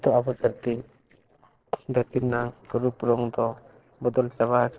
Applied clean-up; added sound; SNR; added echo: neural separator model SepFormer DNS4.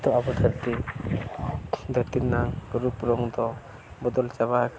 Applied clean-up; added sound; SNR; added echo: none; none; none; none.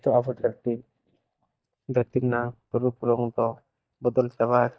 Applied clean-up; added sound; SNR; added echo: neural mask model DeepFilterNet 3.